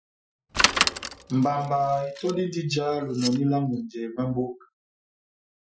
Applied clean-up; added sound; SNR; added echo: classical method Wiener filter.